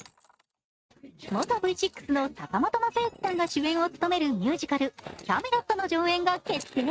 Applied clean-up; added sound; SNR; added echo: neural mask model RNNoise.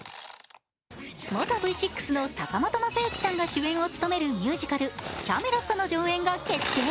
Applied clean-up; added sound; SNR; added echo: none; Sawing / Engine; 10 dB; none.